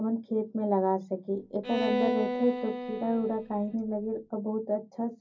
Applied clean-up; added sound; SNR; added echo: none; Bowed string instrument; 4 dB; reverberation time 0.4 s.